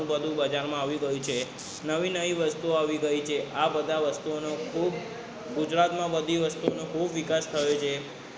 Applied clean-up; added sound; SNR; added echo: none; none; none; none.